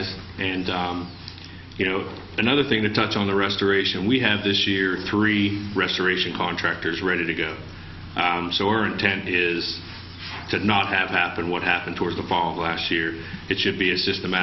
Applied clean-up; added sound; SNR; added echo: none; none; none; none.